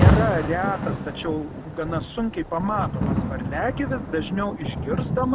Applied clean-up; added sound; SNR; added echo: none; Rain; -2 dB; none.